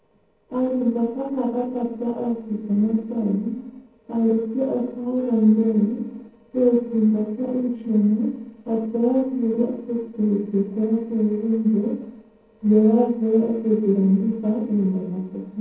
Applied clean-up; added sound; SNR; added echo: neural separator model SepFormer DNS4.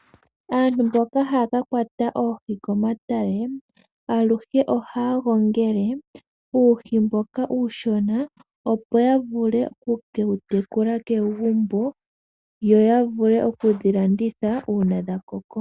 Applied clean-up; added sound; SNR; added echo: none; none; none; none.